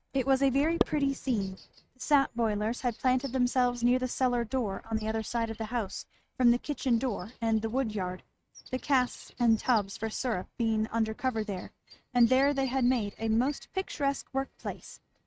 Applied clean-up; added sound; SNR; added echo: neural mask model RNNoise.